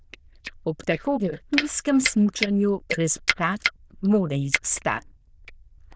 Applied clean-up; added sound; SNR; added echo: neural diffusion model UNIVERSE++.